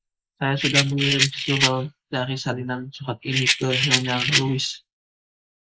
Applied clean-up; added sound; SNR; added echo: neural mask model Resemble Enhance denoiser.